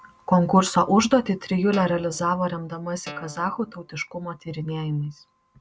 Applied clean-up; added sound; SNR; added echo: none; Guitar; 18 dB; none.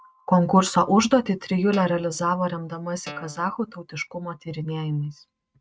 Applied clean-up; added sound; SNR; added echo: neural mask model RNNoise.